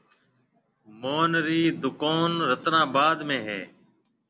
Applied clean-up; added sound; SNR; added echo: none; none; none; none.